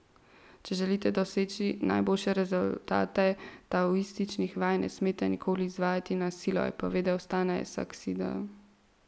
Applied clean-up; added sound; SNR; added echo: none; none; none; none.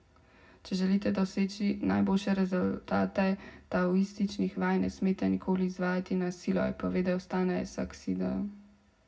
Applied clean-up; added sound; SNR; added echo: none; none; none; reverberation time 0.3 s.